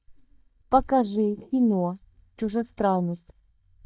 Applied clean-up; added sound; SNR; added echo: neural mask model DeepFilterNet 3.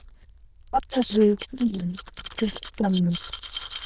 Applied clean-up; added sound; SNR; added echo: neural diffusion model UNIVERSE++.